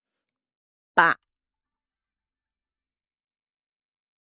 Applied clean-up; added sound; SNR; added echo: neural mask model DeepFilterNet 3.